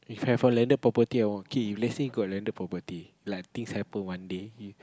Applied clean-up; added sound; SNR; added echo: none; none; none; none.